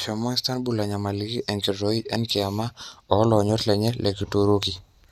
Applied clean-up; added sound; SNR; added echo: none; none; none; none.